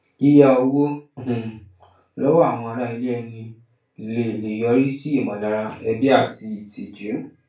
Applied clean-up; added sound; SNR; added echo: none; none; none; reverberation time 0.3 s.